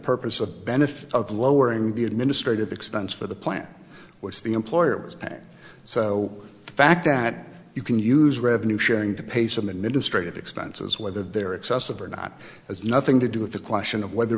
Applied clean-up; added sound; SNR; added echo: none; none; none; none.